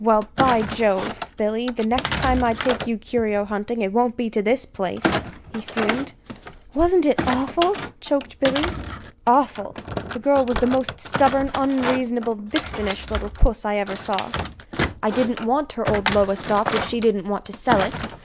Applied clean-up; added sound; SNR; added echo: none; Thump, thud; 7 dB; none.